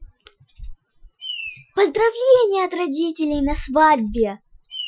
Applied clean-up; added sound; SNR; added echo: classical method Wiener filter.